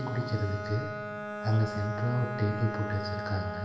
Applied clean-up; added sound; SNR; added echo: none; Bowed string instrument; 5 dB; reverberation time 1.4 s.